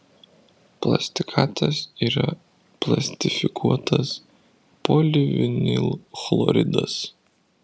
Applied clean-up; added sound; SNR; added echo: none; none; none; none.